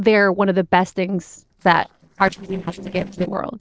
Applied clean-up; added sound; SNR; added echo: neural separator model SepFormer DNS4.